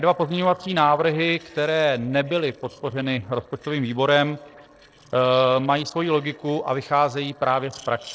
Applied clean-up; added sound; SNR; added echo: neural separator model SepFormer DNS4.